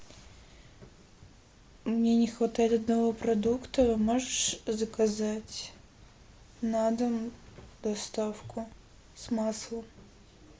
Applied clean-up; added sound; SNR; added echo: none; none; none; none.